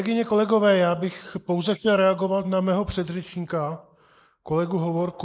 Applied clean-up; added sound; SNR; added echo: neural mask model Resemble Enhance denoiser.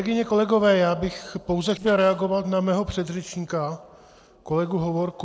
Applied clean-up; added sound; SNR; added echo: neural separator model SepFormer DNS4.